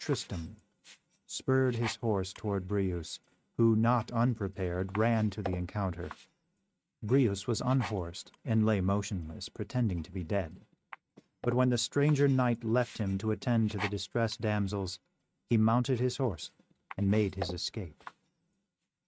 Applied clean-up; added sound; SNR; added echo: neural mask model RNNoise.